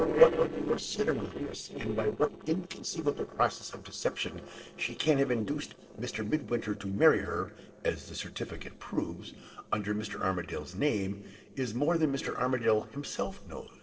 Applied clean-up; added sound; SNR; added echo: neural separator model SepFormer DNS4.